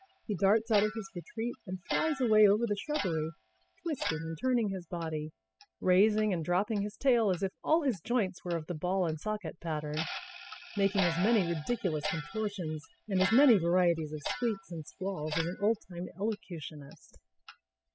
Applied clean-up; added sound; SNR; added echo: classical method spectral subtraction.